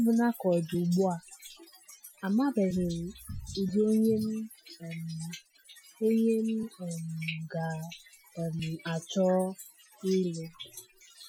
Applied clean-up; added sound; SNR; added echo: classical method Wiener filter.